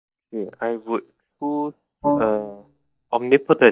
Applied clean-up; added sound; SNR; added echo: neural mask model DeepFilterNet 3.